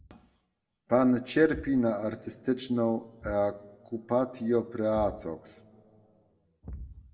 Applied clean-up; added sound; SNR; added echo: none; Thump, thud; 20 dB; reverberation time 0.9 s.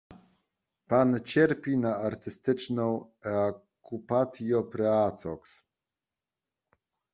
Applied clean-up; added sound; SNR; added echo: none; none; none; none.